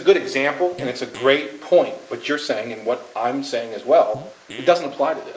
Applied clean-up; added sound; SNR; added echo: neural mask model Resemble Enhance denoiser.